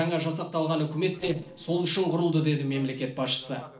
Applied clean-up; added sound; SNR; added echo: neural separator model SepFormer DNS4.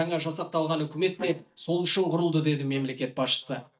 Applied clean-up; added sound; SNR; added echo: neural mask model DeepFilterNet 3.